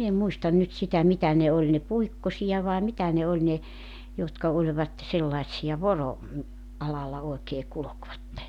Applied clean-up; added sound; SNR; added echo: none; none; none; none.